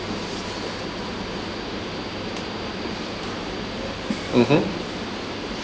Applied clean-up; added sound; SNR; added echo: none; none; none; none.